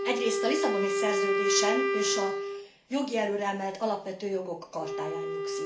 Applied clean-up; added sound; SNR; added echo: none; Wind instrument, woodwind instrument; -1 dB; reverberation time 0.4 s.